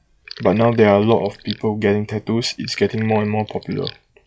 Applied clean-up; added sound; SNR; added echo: classical method log-MMSE.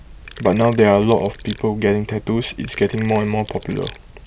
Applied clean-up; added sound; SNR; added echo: none; Sink (filling or washing); 18 dB; none.